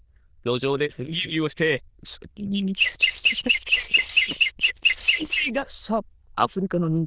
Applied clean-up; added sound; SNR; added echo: neural diffusion model UNIVERSE++.